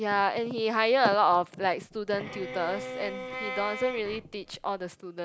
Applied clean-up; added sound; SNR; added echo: none; Bowed string instrument; 10 dB; none.